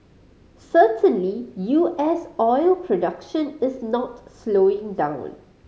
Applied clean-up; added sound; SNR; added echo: none; none; none; none.